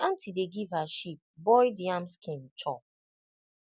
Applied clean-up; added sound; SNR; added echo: none; none; none; none.